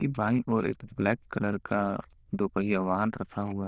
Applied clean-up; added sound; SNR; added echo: neural diffusion model UNIVERSE++.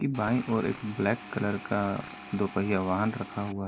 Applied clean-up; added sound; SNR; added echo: none; Tools; 15 dB; none.